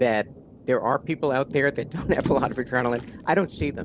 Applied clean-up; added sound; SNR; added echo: none; Water / Splash, splatter + Thunder; 11 dB; none.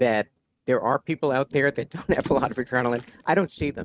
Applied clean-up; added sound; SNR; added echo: neural mask model RNNoise.